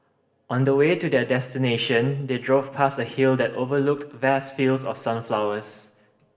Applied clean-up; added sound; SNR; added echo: none; none; none; reverberation time 0.7 s.